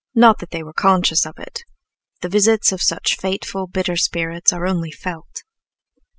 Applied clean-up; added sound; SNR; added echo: none; none; none; none.